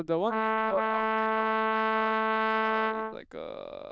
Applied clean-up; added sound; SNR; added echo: neural diffusion model UNIVERSE++.